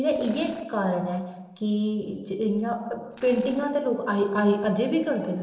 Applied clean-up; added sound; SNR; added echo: neural separator model SepFormer DNS4.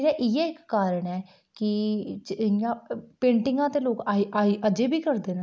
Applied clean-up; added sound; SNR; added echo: none; none; none; none.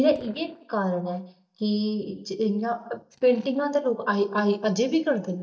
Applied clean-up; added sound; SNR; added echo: neural mask model DeepFilterNet 3.